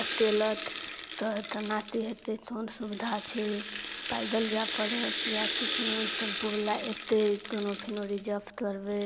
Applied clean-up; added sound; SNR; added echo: none; Rattle (instrument); 1 dB; none.